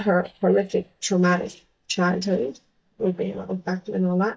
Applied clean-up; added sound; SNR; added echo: neural mask model DeepFilterNet 3.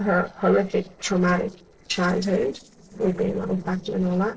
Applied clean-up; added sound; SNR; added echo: neural separator model SepFormer DNS4.